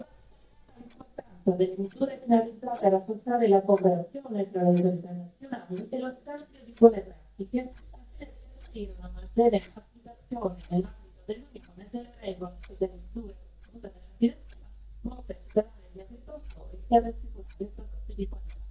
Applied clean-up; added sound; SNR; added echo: neural mask model DeepFilterNet 3.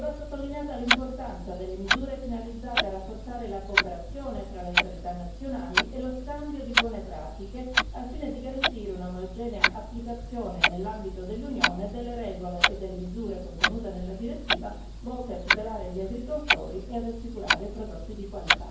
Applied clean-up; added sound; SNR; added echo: none; Clock; -5 dB; reverberation time 0.9 s.